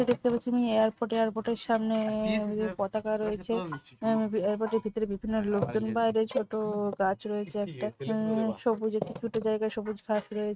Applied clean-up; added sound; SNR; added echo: neural mask model RNNoise.